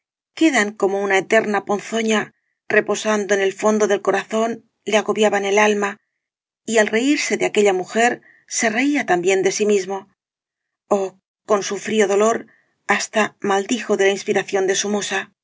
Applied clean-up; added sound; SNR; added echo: none; none; none; none.